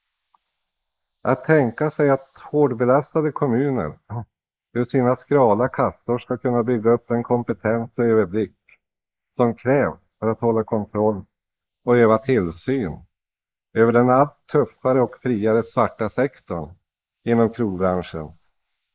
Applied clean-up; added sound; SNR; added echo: neural mask model Resemble Enhance denoiser.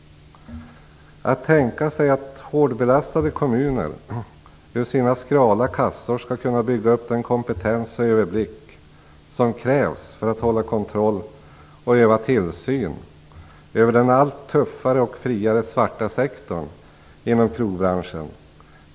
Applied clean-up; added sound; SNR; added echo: none; none; none; none.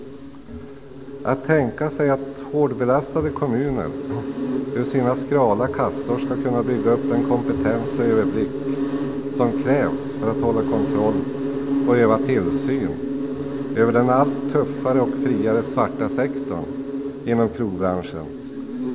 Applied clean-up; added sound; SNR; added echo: none; Insect; 3 dB; none.